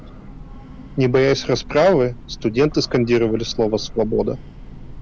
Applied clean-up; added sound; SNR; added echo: none; Train / Breathing; 15 dB; none.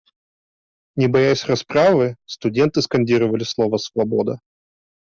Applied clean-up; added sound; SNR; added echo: none; none; none; none.